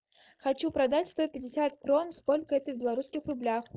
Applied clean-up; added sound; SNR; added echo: neural mask model Resemble Enhance denoiser.